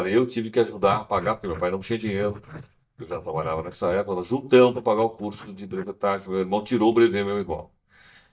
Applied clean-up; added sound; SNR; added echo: neural mask model DeepFilterNet 3.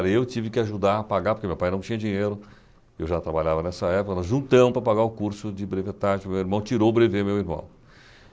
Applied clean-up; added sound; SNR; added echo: none; none; none; none.